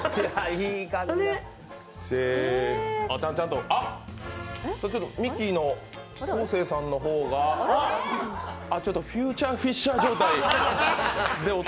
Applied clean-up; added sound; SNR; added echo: none; Electric guitar; 18 dB; none.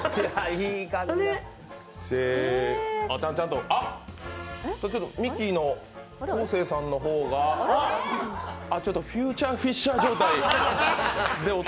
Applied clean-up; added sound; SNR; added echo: none; none; none; none.